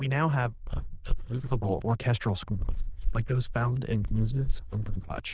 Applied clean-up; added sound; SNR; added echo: neural diffusion model UNIVERSE++.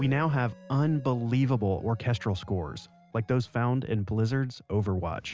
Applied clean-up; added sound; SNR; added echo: none; none; none; none.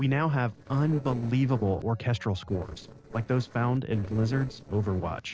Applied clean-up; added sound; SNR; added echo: neural separator model SepFormer DNS4.